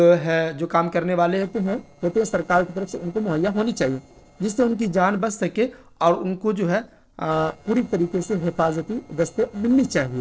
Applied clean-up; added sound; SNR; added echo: neural separator model SepFormer DNS4.